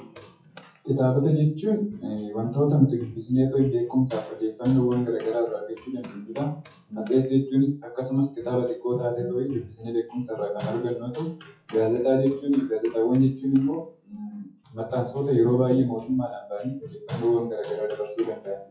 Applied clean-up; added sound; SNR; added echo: classical method WPE with log-MMSE.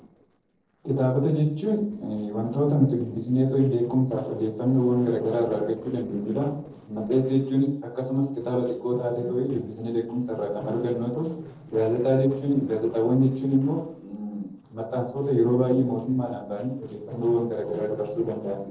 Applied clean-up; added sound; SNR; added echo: neural separator model SepFormer DNS4.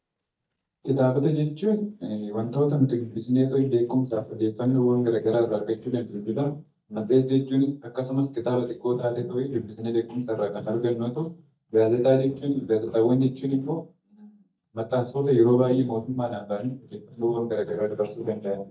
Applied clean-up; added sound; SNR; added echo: neural mask model DeepFilterNet 3.